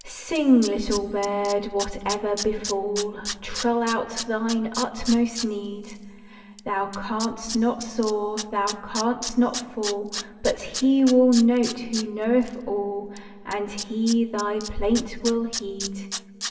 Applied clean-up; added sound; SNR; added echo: none; Tools; 12 dB; reverberation time 2.6 s.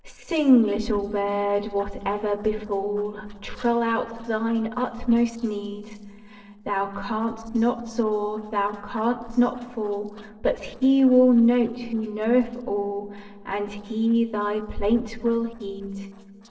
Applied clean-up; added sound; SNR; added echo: neural separator model SepFormer DNS4.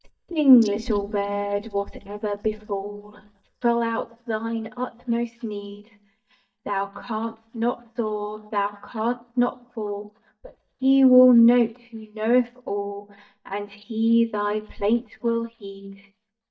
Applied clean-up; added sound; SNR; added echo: neural mask model DeepFilterNet 3.